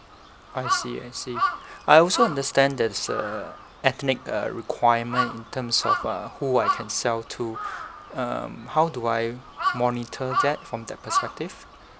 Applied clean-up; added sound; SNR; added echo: none; Crow; 6 dB; none.